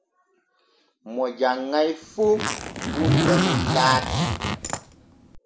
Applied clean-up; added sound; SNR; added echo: none; Zipper (clothing); -2 dB; none.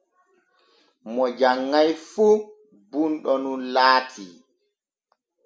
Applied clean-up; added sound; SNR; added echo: none; none; none; none.